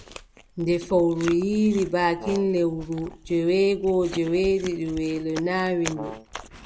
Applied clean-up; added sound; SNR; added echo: none; Chewing, mastication + Brass instrument; 16 dB; none.